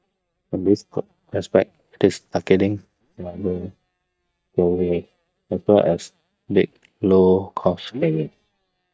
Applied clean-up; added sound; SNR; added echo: neural mask model DeepFilterNet 3.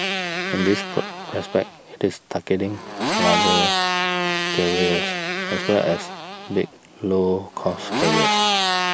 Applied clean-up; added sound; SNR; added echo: none; Motorcycle; -1 dB; none.